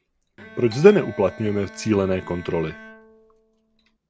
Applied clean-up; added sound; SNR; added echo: none; Bell + Bowed string instrument; 19 dB; none.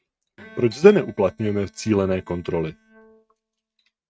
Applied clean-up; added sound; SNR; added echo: neural mask model RNNoise.